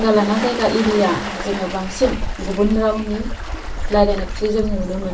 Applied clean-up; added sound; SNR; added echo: none; Waves, surf; 6 dB; reverberation time 0.3 s.